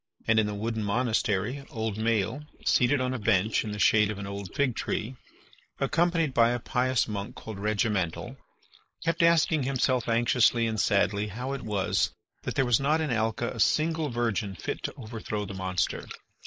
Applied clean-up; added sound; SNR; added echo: neural mask model Resemble Enhance denoiser.